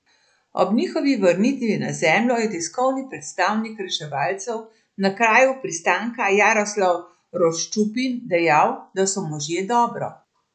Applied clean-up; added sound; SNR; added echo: none; none; none; none.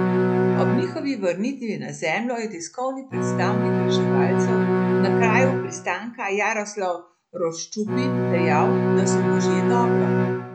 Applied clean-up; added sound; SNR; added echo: none; Bowed string instrument; -5 dB; none.